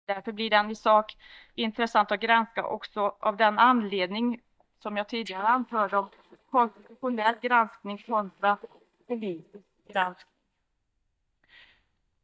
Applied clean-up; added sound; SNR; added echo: neural mask model DeepFilterNet 3.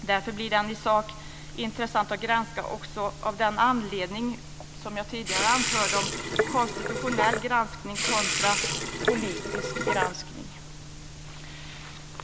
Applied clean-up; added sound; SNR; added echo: none; Sink (filling or washing) / Water tap, faucet; -1 dB; none.